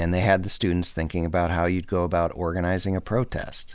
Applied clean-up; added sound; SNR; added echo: none; none; none; none.